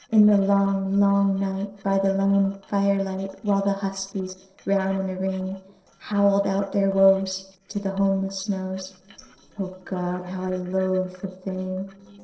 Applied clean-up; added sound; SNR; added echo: neural separator model SepFormer DNS4.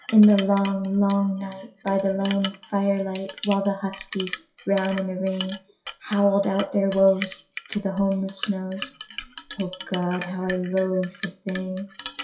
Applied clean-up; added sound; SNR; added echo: classical method WPE with log-MMSE.